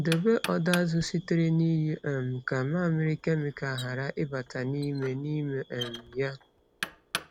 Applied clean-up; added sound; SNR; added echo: none; Knock; 14 dB; none.